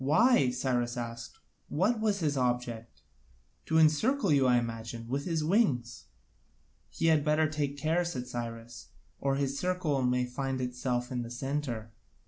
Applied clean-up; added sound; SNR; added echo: none; none; none; none.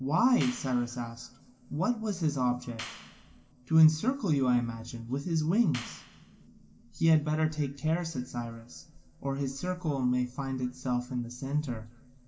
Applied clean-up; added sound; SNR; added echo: none; Clapping; 15 dB; reverberation time 2.7 s.